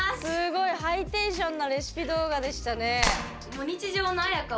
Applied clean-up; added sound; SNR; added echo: none; Clapping; 3 dB; none.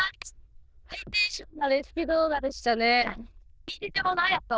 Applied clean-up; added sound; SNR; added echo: neural diffusion model UNIVERSE++.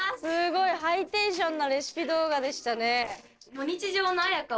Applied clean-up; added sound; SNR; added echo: neural separator model SepFormer DNS4.